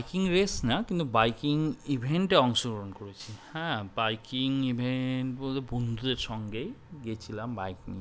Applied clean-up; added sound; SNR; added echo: none; none; none; none.